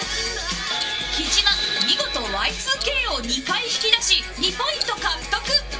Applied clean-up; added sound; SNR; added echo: none; Tick-tock; 15 dB; reverberation time 0.2 s.